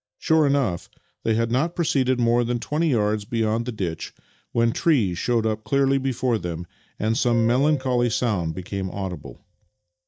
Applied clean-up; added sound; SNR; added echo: neural mask model DeepFilterNet 3.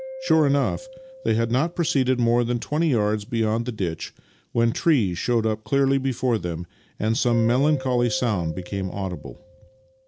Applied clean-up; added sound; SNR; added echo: none; Mallet percussion; 18 dB; none.